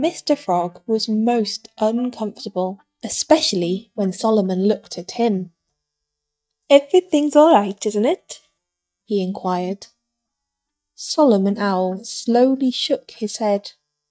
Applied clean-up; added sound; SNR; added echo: neural mask model DeepFilterNet 3.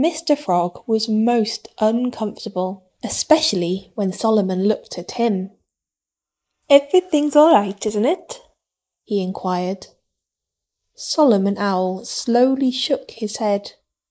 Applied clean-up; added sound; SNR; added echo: neural mask model Resemble Enhance denoiser.